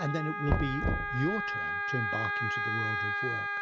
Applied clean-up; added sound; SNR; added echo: none; Wind instrument, woodwind instrument + Knock; -3 dB; none.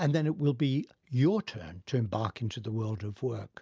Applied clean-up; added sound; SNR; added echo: none; none; none; none.